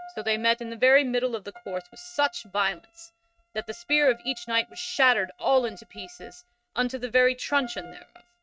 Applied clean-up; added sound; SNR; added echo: neural mask model RNNoise.